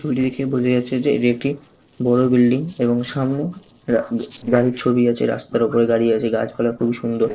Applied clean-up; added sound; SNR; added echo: neural separator model SepFormer DNS4.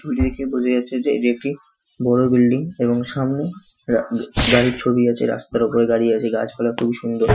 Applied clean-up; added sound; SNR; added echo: classical method Wiener filter.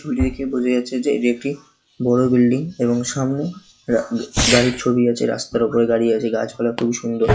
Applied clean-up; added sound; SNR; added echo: classical method log-MMSE.